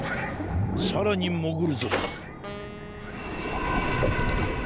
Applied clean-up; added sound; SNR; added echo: none; Wind instrument, woodwind instrument; 18 dB; none.